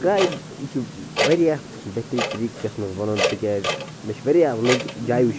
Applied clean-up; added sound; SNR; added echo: none; Clock; 5 dB; none.